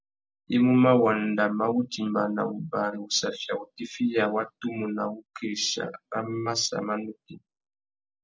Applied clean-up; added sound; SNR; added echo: none; none; none; none.